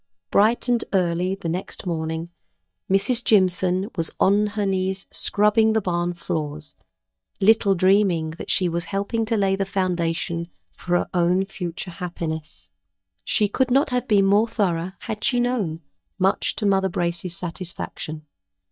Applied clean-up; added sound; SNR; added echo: neural mask model DeepFilterNet 3.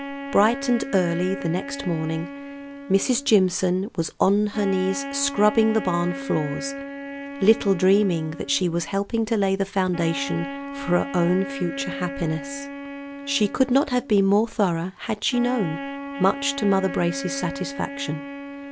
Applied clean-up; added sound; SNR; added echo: none; Wind instrument, woodwind instrument; 10 dB; none.